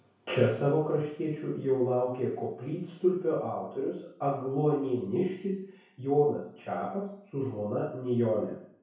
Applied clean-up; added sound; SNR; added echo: none; none; none; reverberation time 0.6 s.